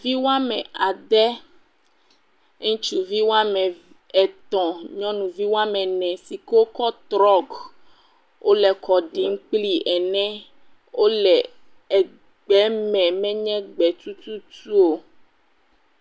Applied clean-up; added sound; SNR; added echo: none; none; none; none.